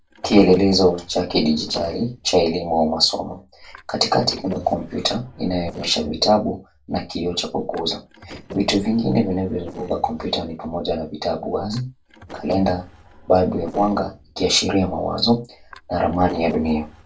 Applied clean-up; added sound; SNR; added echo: neural separator model SepFormer DNS4.